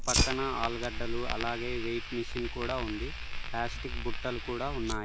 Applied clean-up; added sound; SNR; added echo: none; Fire; -2 dB; none.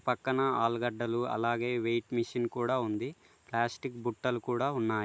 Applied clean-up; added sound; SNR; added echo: none; none; none; none.